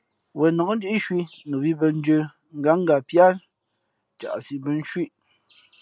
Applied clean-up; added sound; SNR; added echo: none; none; none; none.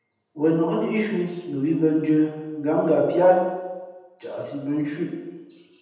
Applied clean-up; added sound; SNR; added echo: none; none; none; reverberation time 1.1 s.